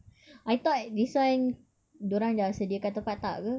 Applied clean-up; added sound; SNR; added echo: none; none; none; none.